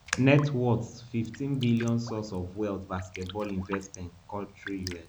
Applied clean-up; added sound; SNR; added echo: none; Raindrop; 15 dB; none.